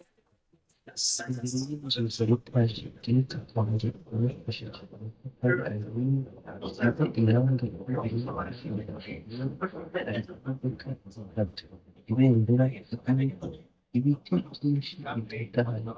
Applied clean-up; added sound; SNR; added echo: neural mask model DeepFilterNet 3.